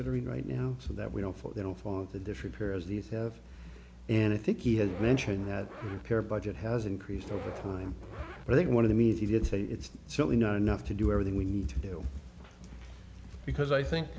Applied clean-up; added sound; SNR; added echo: none; Zipper (clothing); 15 dB; none.